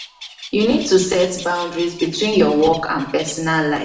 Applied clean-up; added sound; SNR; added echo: none; Bird; 18 dB; reverberation time 0.8 s.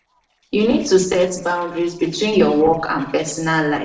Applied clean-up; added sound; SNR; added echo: neural separator model SepFormer DNS4.